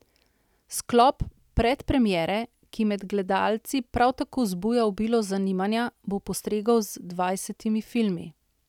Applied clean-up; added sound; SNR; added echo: none; none; none; none.